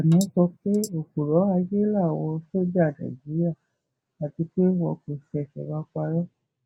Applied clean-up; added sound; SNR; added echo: neural mask model Resemble Enhance denoiser.